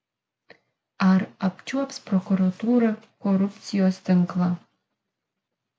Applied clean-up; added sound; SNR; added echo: none; none; none; none.